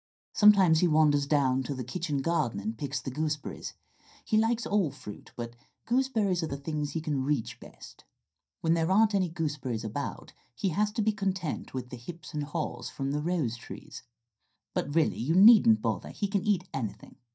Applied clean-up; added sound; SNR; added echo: neural mask model DeepFilterNet 3.